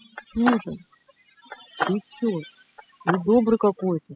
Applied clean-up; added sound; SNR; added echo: classical method spectral subtraction.